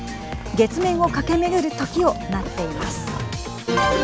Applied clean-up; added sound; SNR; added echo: none; Livestock, farm animals, working animals; 16 dB; none.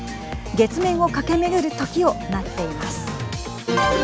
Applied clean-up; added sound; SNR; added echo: none; none; none; none.